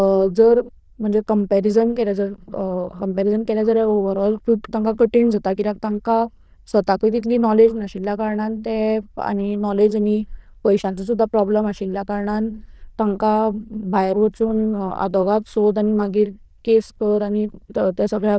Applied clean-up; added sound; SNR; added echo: neural diffusion model UNIVERSE++.